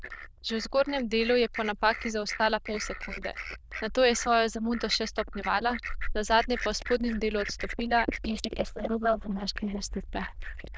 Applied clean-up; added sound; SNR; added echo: neural diffusion model UNIVERSE++.